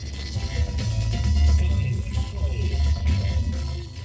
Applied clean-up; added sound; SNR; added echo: neural separator model SepFormer DNS4.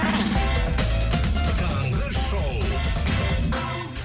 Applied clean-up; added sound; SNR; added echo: none; none; none; none.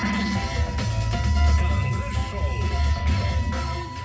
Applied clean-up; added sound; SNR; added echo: none; Wind instrument, woodwind instrument; 14 dB; reverberation time 0.4 s.